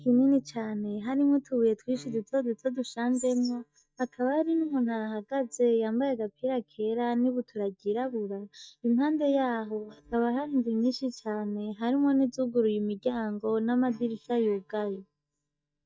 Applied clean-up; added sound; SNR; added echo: neural mask model DeepFilterNet 3.